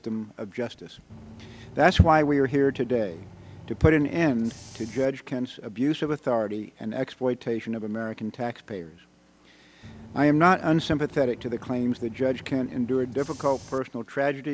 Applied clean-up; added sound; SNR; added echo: none; Bus / Engine; 19 dB; none.